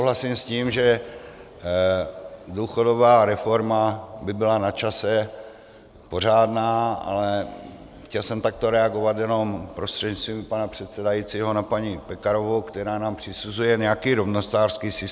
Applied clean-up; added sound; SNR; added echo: none; none; none; none.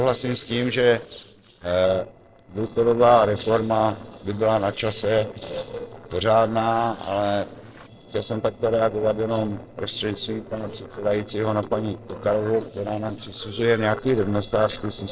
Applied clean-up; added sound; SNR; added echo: neural separator model SepFormer DNS4.